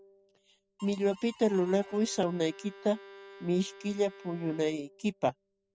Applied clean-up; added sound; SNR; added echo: none; Harmonica + Bowed string instrument; 20 dB; none.